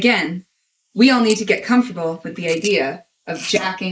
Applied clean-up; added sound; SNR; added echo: neural mask model Resemble Enhance denoiser.